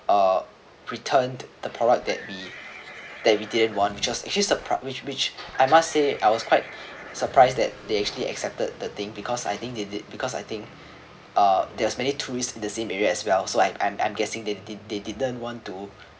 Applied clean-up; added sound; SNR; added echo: none; Livestock, farm animals, working animals; 17 dB; none.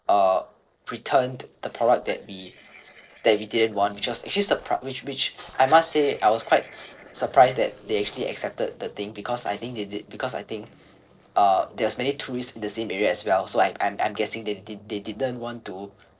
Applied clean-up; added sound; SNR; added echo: neural separator model SepFormer DNS4.